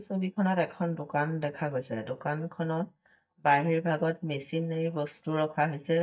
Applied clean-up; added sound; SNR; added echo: neural mask model DeepFilterNet 3.